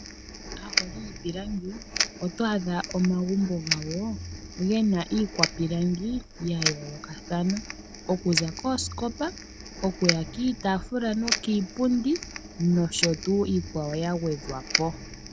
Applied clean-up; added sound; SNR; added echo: none; Crackle; 6 dB; none.